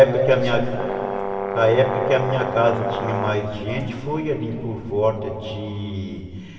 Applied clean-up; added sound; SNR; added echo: none; Brass instrument; 5 dB; reverberation time 2.8 s.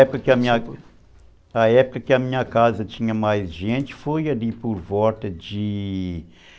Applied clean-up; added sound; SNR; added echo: none; none; none; none.